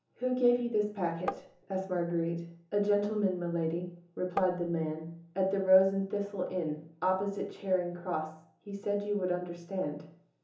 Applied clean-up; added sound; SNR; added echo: none; Tap; 6 dB; reverberation time 0.6 s.